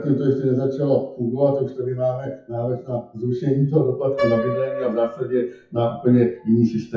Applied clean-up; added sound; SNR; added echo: classical method WPE with log-MMSE.